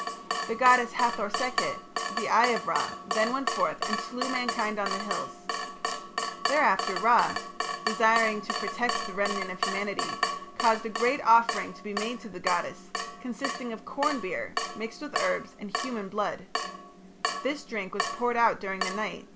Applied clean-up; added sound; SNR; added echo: none; Drip / Water tap, faucet; 4 dB; none.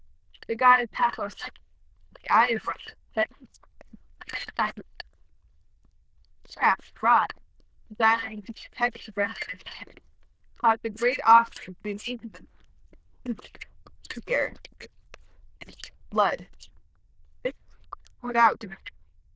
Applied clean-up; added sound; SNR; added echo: neural diffusion model UNIVERSE++.